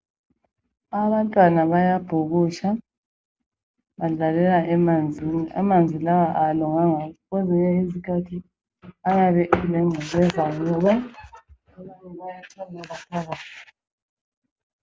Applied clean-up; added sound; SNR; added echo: none; none; none; none.